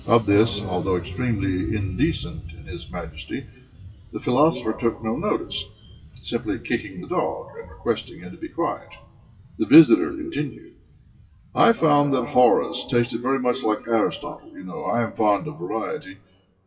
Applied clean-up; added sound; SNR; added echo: classical method WPE with log-MMSE.